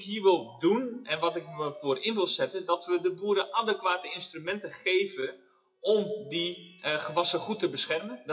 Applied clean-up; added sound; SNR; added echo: classical method WPE with log-MMSE.